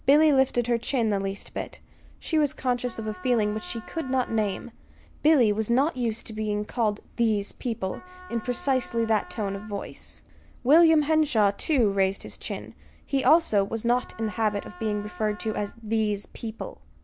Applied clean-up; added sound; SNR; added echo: none; Wind instrument, woodwind instrument; 20 dB; none.